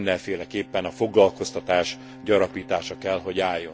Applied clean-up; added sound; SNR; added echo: none; Bowed string instrument; 20 dB; none.